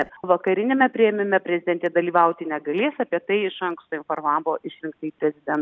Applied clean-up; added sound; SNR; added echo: none; none; none; none.